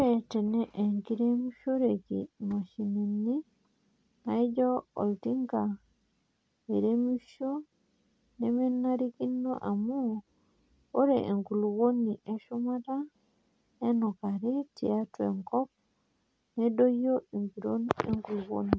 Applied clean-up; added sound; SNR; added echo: none; none; none; none.